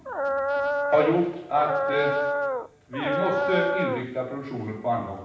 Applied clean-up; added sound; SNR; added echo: none; Dog; -1 dB; reverberation time 0.9 s.